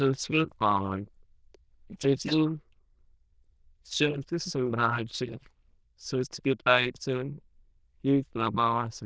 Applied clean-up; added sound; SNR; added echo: neural diffusion model UNIVERSE++.